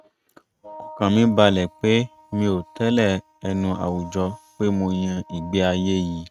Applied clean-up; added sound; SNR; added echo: neural mask model RNNoise.